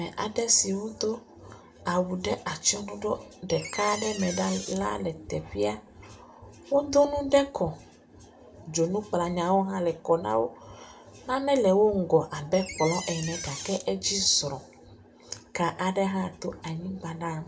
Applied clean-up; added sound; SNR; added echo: none; Door; 10 dB; reverberation time 0.3 s.